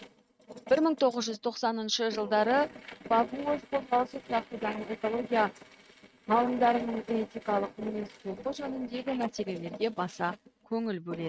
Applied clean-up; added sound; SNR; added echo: neural mask model RNNoise.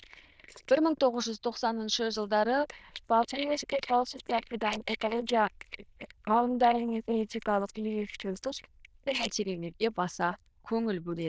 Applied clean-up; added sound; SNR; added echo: neural diffusion model UNIVERSE++.